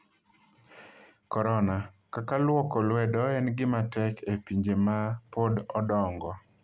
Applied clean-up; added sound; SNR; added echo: none; none; none; none.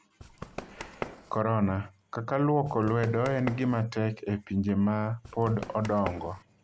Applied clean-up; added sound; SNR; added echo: none; Run; 13 dB; none.